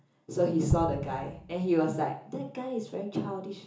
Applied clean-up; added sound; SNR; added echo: none; Explosion; 4 dB; reverberation time 0.7 s.